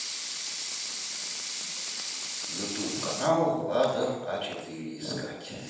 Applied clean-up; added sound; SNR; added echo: none; Sink (filling or washing) / Water tap, faucet / Liquid; 4 dB; reverberation time 0.7 s.